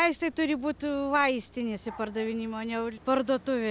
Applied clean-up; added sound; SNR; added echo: none; none; none; none.